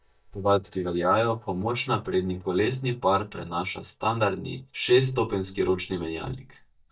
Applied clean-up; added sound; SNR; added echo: neural mask model DeepFilterNet 3.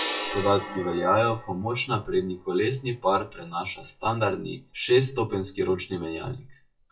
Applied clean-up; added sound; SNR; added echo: classical method WPE with log-MMSE.